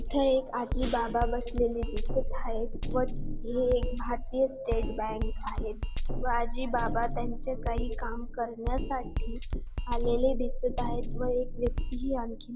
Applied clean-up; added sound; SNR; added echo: none; Drum kit; -1 dB; none.